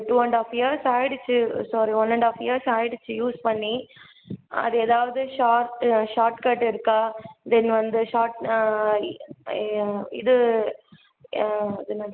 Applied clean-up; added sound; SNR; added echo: none; none; none; none.